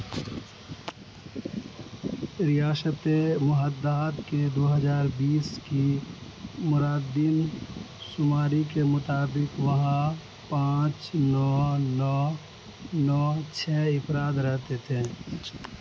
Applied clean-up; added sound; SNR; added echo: none; none; none; none.